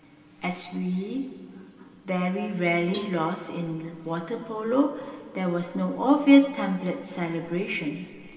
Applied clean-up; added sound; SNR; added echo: none; Cowbell; 16 dB; reverberation time 2.3 s.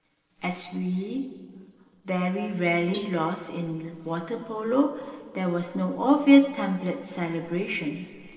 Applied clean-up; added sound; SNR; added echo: neural separator model SepFormer DNS4.